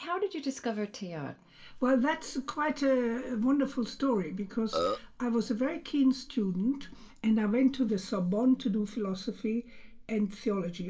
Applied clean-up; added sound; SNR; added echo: none; Burping, eructation; 2 dB; reverberation time 0.7 s.